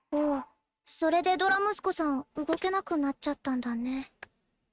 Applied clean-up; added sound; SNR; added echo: neural mask model RNNoise.